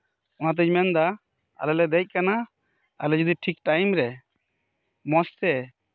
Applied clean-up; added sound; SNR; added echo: none; none; none; none.